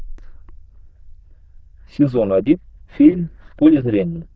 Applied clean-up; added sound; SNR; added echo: neural diffusion model UNIVERSE++.